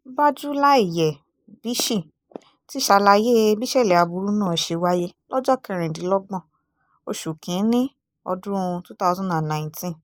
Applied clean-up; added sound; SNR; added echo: neural mask model Resemble Enhance denoiser.